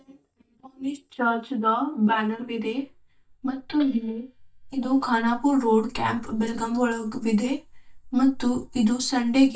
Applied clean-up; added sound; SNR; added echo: neural mask model DeepFilterNet 3.